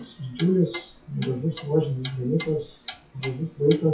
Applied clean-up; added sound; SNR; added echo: classical method WPE with log-MMSE.